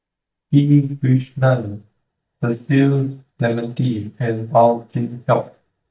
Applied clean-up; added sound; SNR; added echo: neural mask model DeepFilterNet 3.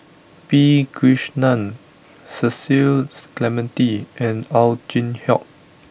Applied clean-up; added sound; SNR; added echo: none; none; none; none.